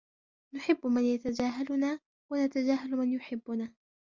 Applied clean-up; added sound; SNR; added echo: none; none; none; none.